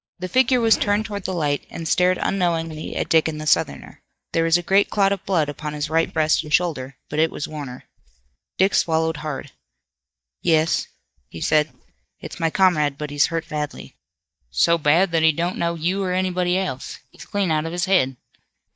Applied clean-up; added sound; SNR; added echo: neural mask model DeepFilterNet 3.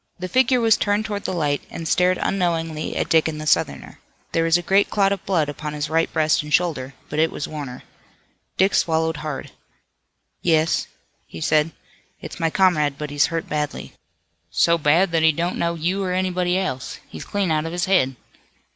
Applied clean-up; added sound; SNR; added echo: none; none; none; none.